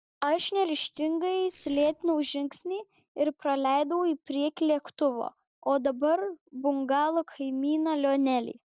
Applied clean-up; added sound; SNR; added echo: neural separator model SepFormer DNS4.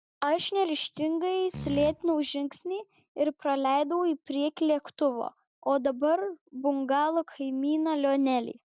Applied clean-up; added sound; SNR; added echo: none; Fart; 11 dB; none.